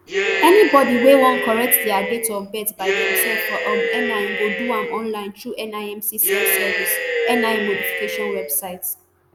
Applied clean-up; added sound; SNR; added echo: none; Cheering; 2 dB; none.